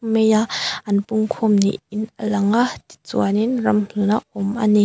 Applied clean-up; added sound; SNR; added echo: none; none; none; none.